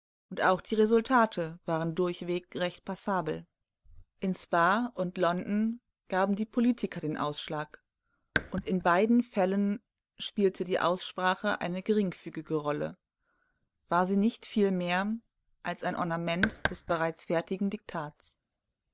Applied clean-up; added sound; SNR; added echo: neural mask model DeepFilterNet 3.